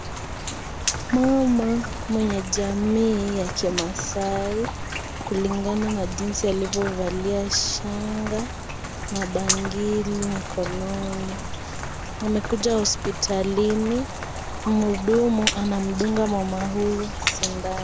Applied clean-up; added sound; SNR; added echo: none; Rain; 5 dB; none.